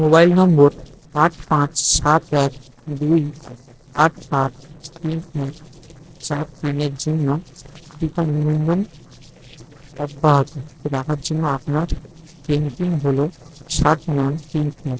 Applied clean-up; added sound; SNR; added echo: neural separator model SepFormer DNS4.